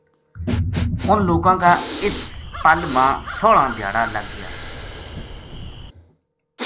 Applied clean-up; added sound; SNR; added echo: none; Breathing + Crow; 11 dB; none.